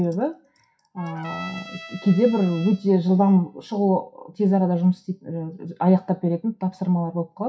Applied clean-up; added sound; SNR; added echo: classical method WPE with log-MMSE.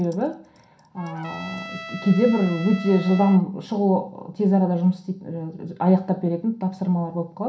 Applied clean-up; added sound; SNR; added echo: none; Trumpet; 15 dB; reverberation time 0.3 s.